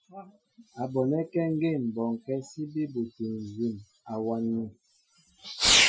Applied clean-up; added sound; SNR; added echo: classical method Wiener filter.